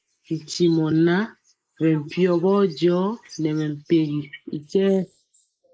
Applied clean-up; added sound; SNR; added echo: neural mask model Resemble Enhance denoiser.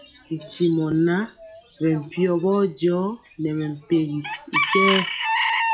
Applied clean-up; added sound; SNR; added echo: classical method log-MMSE.